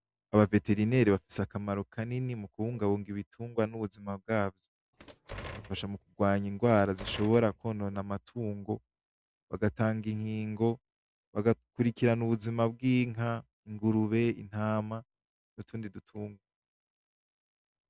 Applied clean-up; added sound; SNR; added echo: none; Door; 15 dB; none.